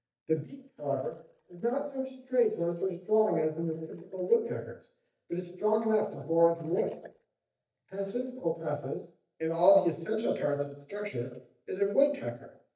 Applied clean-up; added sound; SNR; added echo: neural mask model DeepFilterNet 3.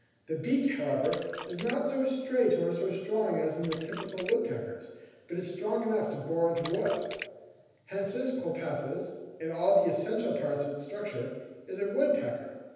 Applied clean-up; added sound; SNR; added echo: none; Splash, splatter; 12 dB; reverberation time 1.1 s.